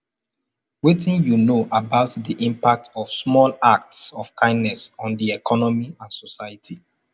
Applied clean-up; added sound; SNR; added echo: none; none; none; none.